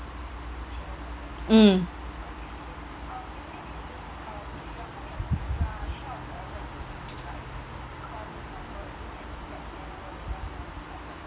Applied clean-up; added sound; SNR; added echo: none; none; none; none.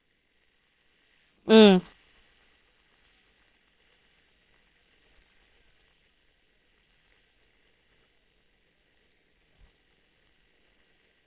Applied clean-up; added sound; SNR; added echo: neural separator model SepFormer WHAMR!.